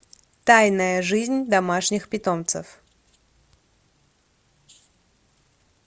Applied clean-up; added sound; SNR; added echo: none; none; none; none.